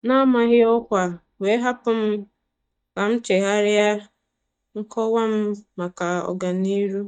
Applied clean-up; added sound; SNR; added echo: neural mask model DeepFilterNet 3.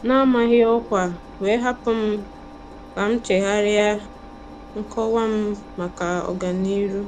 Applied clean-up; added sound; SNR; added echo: none; Engine; 18 dB; none.